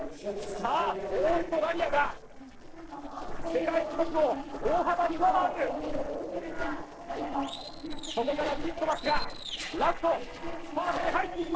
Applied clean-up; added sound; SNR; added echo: neural separator model SepFormer DNS4.